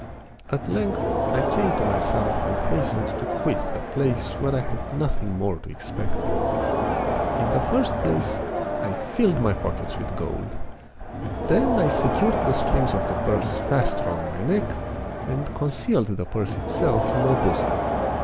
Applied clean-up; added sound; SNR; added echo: none; Crowd; 0 dB; none.